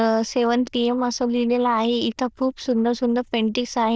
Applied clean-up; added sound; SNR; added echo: neural diffusion model UNIVERSE++.